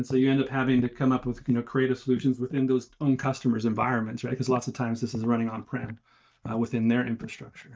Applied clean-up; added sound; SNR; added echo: neural mask model DeepFilterNet 3.